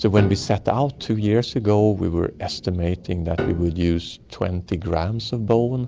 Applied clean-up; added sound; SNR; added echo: none; Piano; 11 dB; none.